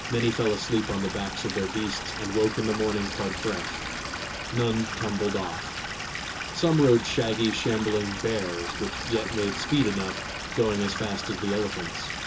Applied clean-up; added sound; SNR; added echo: none; Stream / Liquid; 6 dB; reverberation time 0.2 s.